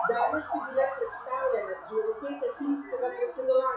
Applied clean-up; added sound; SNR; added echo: classical method WPE with log-MMSE.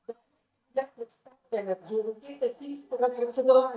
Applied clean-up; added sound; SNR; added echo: neural mask model DeepFilterNet 3.